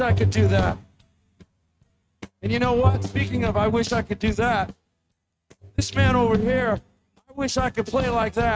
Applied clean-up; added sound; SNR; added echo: neural mask model RNNoise.